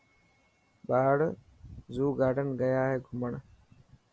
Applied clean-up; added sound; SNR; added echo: none; none; none; none.